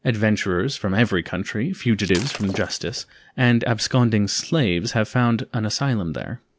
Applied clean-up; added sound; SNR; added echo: none; Shatter; 15 dB; none.